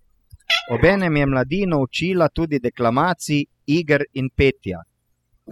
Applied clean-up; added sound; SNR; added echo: classical method spectral subtraction.